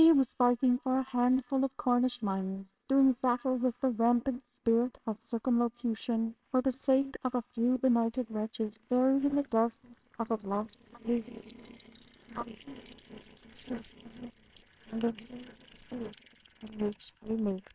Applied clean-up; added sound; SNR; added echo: neural separator model SepFormer WHAMR!.